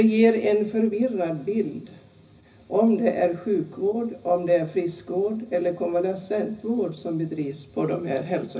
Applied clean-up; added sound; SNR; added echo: none; none; none; reverberation time 0.4 s.